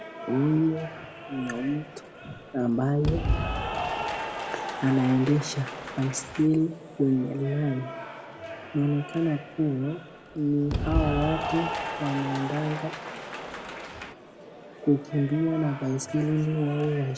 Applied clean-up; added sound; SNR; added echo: none; Applause / Cheering; 7 dB; reverberation time 0.9 s.